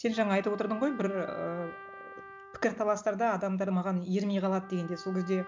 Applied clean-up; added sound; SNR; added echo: none; Trumpet; 17 dB; none.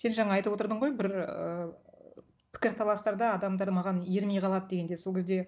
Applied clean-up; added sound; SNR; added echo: none; none; none; none.